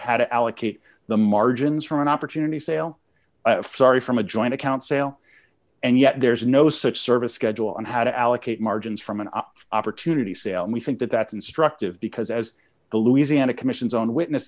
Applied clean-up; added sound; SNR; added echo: none; none; none; none.